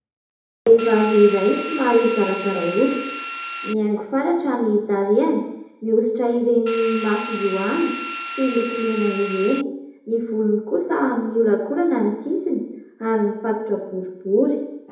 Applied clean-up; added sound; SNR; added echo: none; Drill; 8 dB; reverberation time 0.8 s.